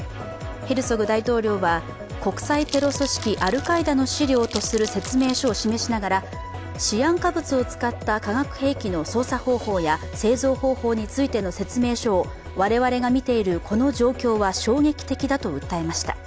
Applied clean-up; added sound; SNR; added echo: none; Crumpling, crinkling; 15 dB; none.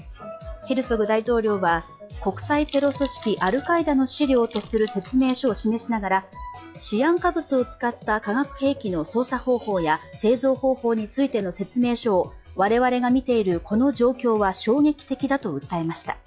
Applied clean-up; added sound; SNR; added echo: classical method log-MMSE.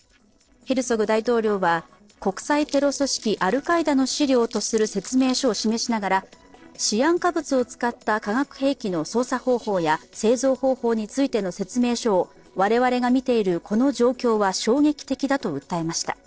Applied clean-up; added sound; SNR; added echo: neural separator model SepFormer DNS4.